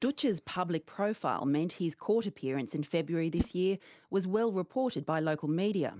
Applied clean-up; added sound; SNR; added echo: neural mask model Resemble Enhance denoiser.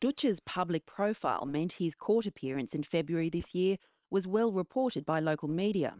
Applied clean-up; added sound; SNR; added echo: neural separator model SepFormer WHAM!.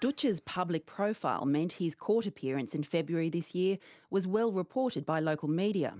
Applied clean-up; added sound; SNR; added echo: none; none; none; none.